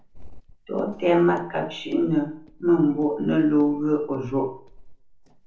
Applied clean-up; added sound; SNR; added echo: neural separator model SepFormer DNS4.